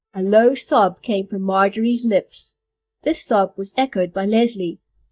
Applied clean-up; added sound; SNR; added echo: neural mask model DeepFilterNet 3.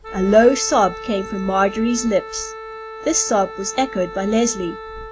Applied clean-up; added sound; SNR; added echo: none; Wind instrument, woodwind instrument; 13 dB; none.